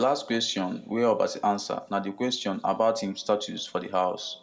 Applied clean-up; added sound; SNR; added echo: none; none; none; reverberation time 0.2 s.